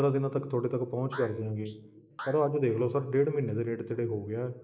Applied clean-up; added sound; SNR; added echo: neural mask model Resemble Enhance denoiser.